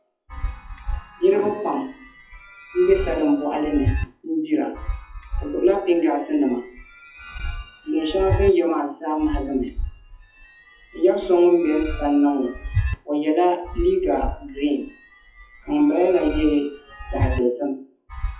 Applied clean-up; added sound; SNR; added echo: classical method WPE with log-MMSE.